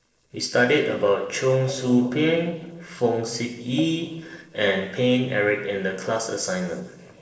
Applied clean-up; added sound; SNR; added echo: neural separator model SepFormer DNS4.